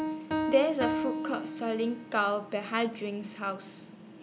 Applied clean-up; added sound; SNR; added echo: none; Piano; 5 dB; none.